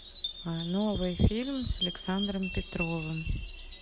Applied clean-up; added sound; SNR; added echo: none; Chime + Insect; 9 dB; none.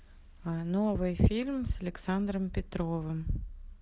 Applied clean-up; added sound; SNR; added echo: none; none; none; none.